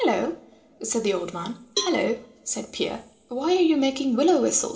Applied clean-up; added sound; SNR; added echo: none; Cowbell; 11 dB; reverberation time 0.8 s.